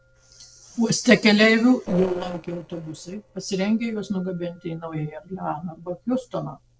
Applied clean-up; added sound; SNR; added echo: neural separator model SepFormer DNS4.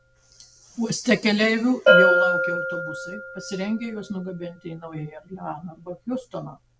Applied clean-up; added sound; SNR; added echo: none; Bell; -2 dB; none.